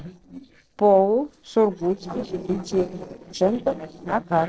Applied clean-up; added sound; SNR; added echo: neural separator model SepFormer DNS4.